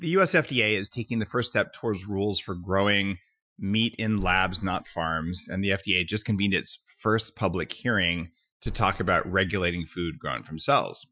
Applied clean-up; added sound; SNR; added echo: classical method Wiener filter.